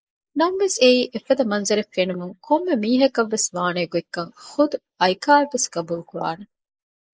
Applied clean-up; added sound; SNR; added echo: neural mask model Resemble Enhance denoiser.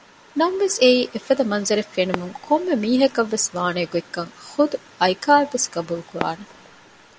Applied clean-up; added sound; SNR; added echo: none; Fireworks; 19 dB; none.